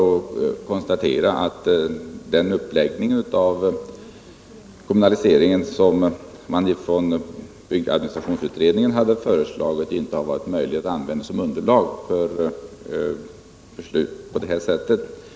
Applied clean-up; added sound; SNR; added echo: none; none; none; none.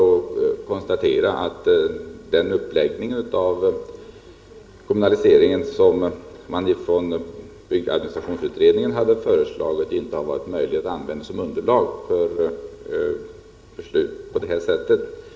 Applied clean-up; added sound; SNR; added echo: none; none; none; reverberation time 0.7 s.